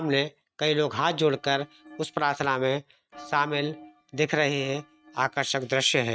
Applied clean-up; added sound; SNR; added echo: neural mask model RNNoise.